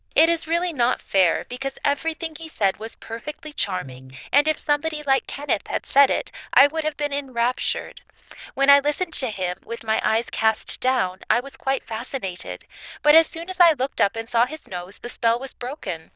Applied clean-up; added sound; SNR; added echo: neural diffusion model UNIVERSE++.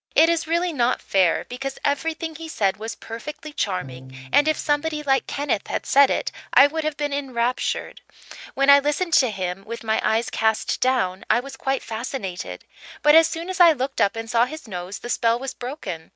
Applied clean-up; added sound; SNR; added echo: neural mask model RNNoise.